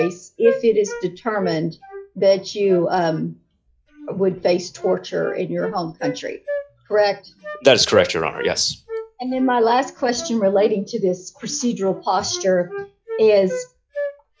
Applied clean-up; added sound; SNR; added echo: classical method log-MMSE.